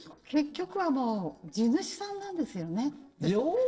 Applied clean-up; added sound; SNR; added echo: neural separator model SepFormer DNS4.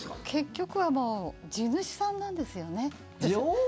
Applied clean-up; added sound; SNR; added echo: none; none; none; none.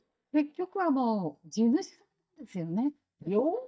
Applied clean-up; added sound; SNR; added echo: neural mask model DeepFilterNet 3.